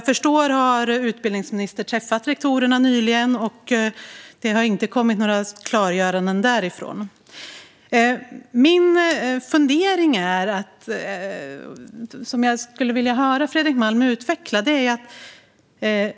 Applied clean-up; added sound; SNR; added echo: none; none; none; none.